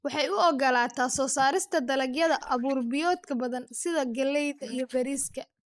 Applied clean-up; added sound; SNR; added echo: neural mask model Resemble Enhance denoiser.